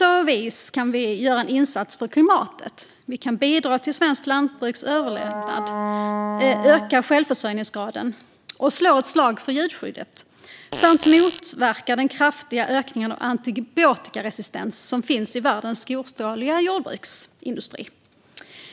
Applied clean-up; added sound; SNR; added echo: none; Wind instrument, woodwind instrument + Fart; 7 dB; none.